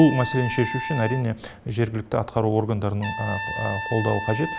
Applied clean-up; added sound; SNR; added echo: none; Trumpet; 9 dB; none.